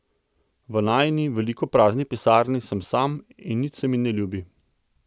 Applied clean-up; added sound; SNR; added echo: none; none; none; none.